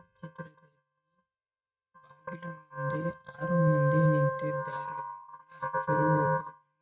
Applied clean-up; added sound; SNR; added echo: neural mask model RNNoise.